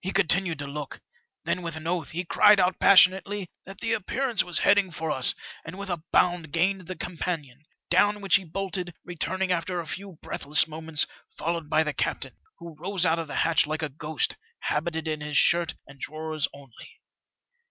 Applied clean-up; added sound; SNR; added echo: none; none; none; none.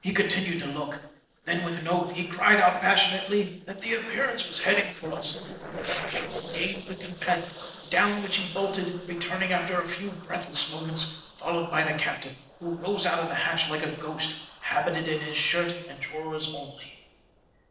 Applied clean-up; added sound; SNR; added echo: neural separator model SepFormer DNS4.